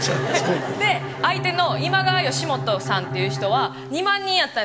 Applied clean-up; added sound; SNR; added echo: none; Bowed string instrument; 6 dB; none.